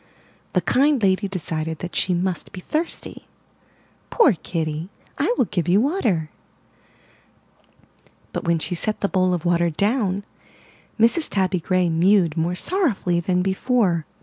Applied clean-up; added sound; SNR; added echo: none; none; none; none.